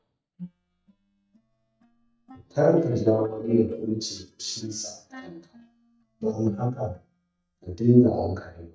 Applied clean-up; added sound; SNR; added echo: neural mask model DeepFilterNet 3.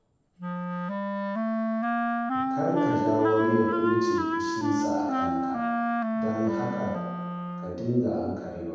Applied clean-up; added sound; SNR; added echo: none; Wind instrument, woodwind instrument; -2 dB; reverberation time 1.2 s.